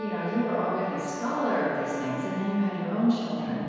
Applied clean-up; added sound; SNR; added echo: none; Brass instrument; 12 dB; reverberation time 1.9 s.